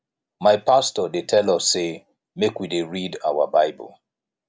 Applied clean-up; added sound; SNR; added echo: none; none; none; none.